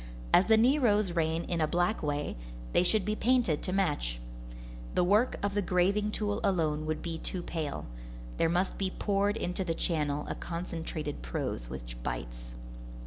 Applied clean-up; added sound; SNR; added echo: none; none; none; none.